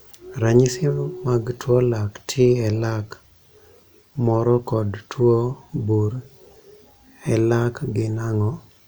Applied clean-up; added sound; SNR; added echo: none; none; none; none.